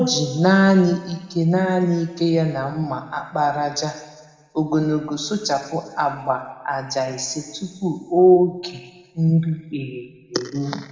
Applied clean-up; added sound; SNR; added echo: none; none; none; reverberation time 1.1 s.